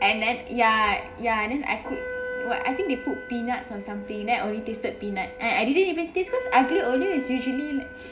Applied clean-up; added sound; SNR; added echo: none; Wind instrument, woodwind instrument; 11 dB; reverberation time 2.5 s.